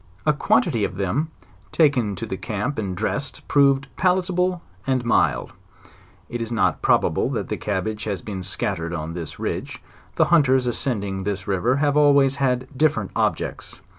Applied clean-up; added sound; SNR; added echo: none; none; none; none.